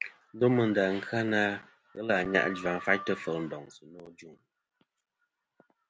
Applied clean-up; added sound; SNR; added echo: none; none; none; none.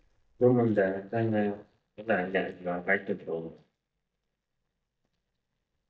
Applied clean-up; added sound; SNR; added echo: neural mask model DeepFilterNet 3.